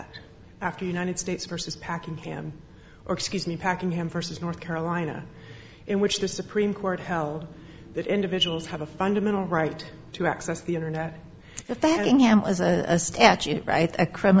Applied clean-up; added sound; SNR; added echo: none; none; none; none.